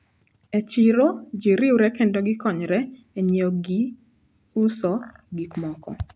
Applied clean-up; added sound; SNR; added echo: none; none; none; none.